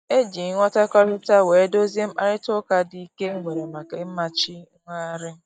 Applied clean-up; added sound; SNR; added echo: neural mask model DeepFilterNet 3.